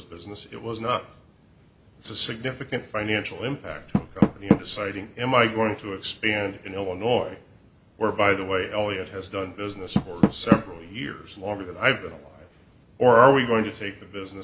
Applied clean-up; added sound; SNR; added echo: none; Door; 5 dB; none.